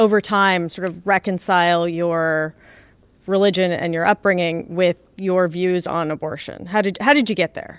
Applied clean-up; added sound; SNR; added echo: none; none; none; none.